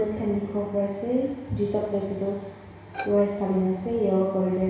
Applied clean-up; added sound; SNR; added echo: none; Bowed string instrument; 15 dB; reverberation time 1.1 s.